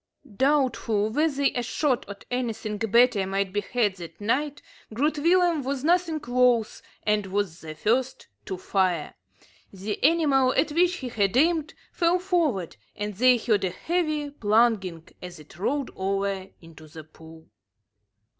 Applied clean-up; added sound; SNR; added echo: none; none; none; none.